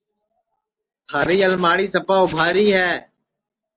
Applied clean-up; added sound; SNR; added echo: neural separator model SepFormer DNS4.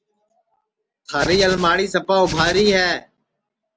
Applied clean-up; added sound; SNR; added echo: none; Hands; 9 dB; none.